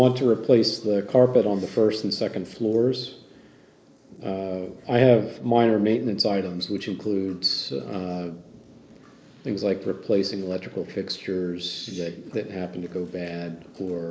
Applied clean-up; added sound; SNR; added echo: neural mask model Resemble Enhance denoiser.